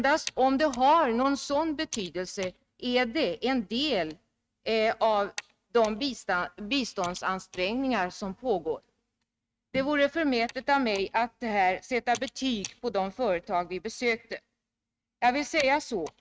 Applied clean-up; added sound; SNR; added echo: neural mask model RNNoise.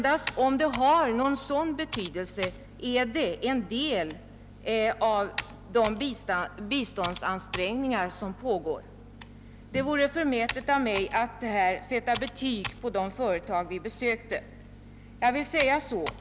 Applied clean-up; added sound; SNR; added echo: none; Computer keyboard; 13 dB; none.